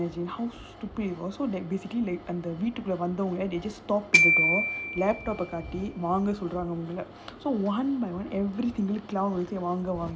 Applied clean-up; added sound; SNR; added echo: none; Glockenspiel; -2 dB; none.